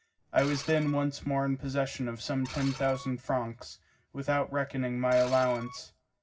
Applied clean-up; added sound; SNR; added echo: none; Screech; 16 dB; reverberation time 0.4 s.